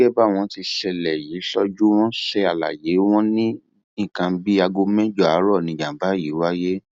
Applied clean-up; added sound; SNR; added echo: none; none; none; none.